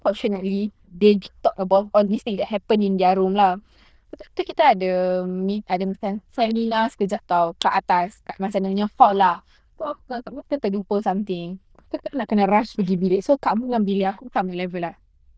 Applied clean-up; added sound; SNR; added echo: neural diffusion model UNIVERSE++.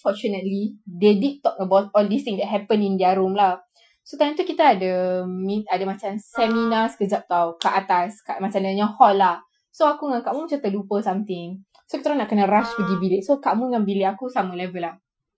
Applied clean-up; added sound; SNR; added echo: classical method Wiener filter.